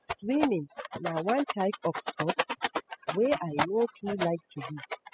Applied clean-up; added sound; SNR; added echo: classical method spectral subtraction.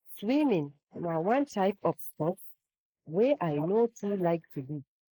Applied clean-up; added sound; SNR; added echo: neural mask model Resemble Enhance denoiser.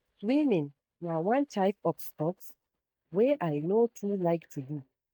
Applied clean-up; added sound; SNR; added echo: neural mask model DeepFilterNet 3.